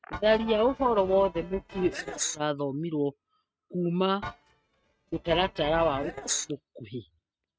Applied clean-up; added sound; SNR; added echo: neural mask model RNNoise.